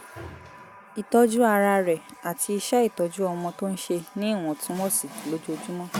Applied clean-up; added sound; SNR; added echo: none; Water tap, faucet; 17 dB; none.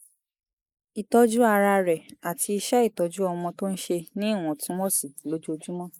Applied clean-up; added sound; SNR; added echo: neural mask model Resemble Enhance denoiser.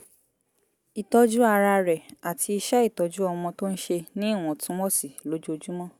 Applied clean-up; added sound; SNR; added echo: none; none; none; none.